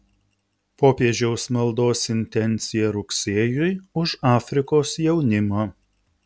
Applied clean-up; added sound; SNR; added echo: none; none; none; none.